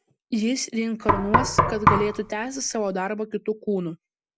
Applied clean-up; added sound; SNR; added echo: none; Knock; -4 dB; none.